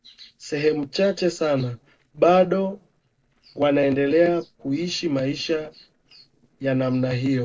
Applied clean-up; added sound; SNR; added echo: neural separator model SepFormer DNS4.